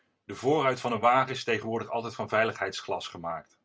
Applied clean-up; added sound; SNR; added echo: none; none; none; none.